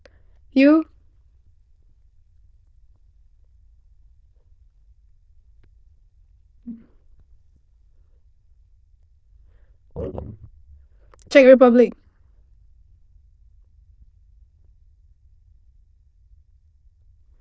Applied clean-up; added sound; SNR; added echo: neural diffusion model UNIVERSE++.